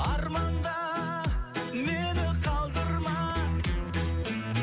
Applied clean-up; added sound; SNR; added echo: none; none; none; none.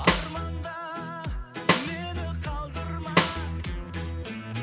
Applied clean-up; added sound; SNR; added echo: none; Snare drum; -1 dB; none.